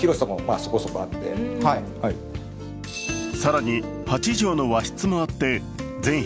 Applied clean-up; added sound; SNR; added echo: none; none; none; none.